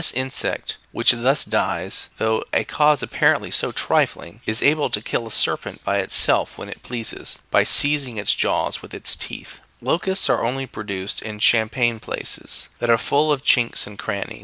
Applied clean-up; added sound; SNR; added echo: none; none; none; none.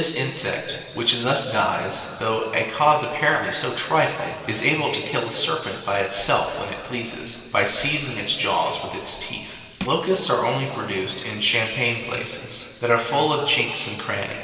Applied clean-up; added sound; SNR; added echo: none; Crushing; 13 dB; reverberation time 2.6 s.